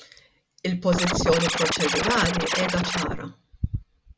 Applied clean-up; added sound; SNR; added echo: none; Scratching (performance technique); 0 dB; none.